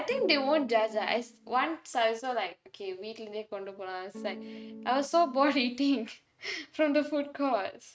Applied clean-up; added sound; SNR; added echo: neural mask model RNNoise.